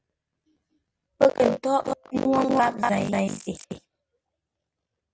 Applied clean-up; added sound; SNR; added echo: none; none; none; none.